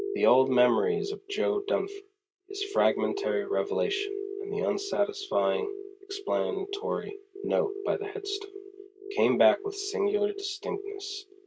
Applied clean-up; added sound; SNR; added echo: neural mask model RNNoise.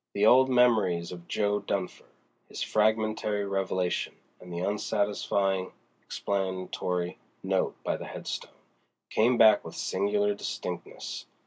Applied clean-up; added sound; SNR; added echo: none; none; none; none.